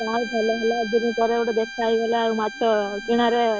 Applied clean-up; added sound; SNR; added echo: none; Bowed string instrument; 13 dB; none.